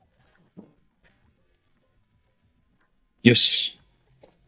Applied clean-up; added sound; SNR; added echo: neural mask model DeepFilterNet 3.